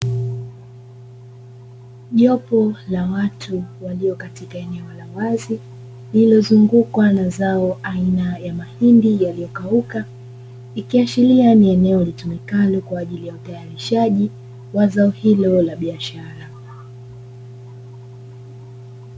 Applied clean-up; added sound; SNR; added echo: none; none; none; none.